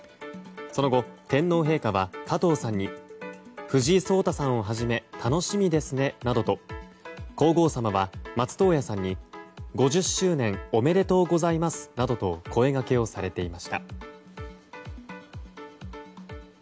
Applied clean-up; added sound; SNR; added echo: none; none; none; none.